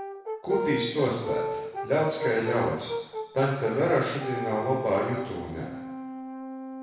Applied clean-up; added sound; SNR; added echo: none; Brass instrument; 6 dB; reverberation time 1.0 s.